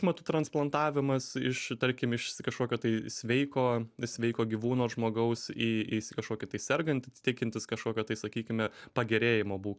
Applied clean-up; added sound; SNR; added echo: none; none; none; none.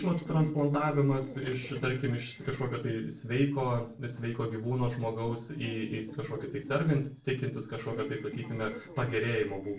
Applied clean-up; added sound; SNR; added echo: neural separator model SepFormer DNS4.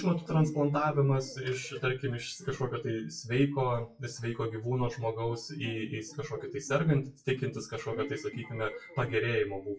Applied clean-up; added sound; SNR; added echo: classical method WPE with log-MMSE.